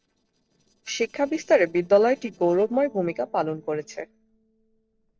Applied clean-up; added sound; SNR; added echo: neural separator model SepFormer DNS4.